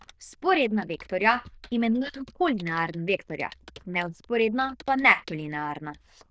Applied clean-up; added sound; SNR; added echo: neural diffusion model UNIVERSE++.